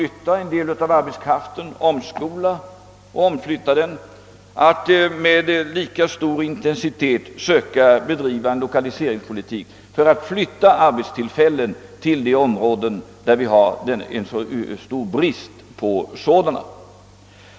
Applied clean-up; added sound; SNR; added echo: none; none; none; none.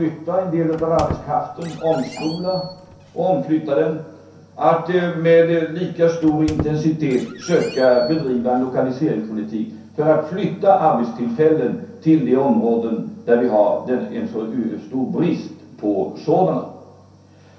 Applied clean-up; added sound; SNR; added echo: none; Squeak; 15 dB; reverberation time 0.6 s.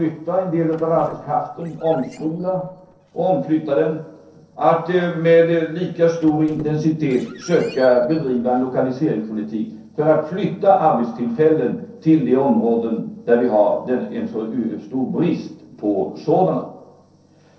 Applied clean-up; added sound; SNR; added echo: neural separator model SepFormer DNS4.